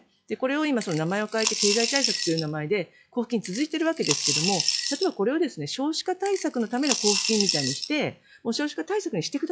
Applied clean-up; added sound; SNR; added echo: classical method log-MMSE.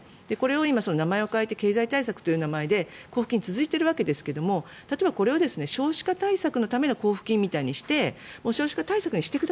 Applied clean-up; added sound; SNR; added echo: none; none; none; none.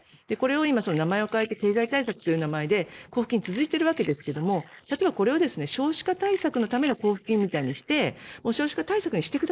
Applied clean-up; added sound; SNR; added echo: neural mask model Resemble Enhance denoiser.